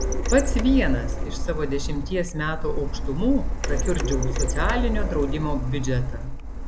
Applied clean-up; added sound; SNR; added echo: none; Printer; -2 dB; none.